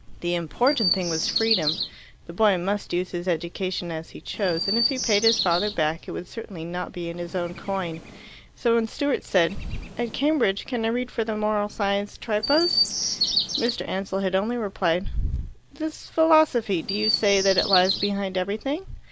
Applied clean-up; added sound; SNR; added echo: none; Chirp, tweet; 6 dB; none.